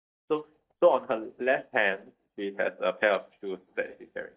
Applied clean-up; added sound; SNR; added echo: neural mask model DeepFilterNet 3.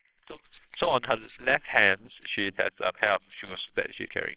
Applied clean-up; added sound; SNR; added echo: neural separator model SepFormer WHAMR!.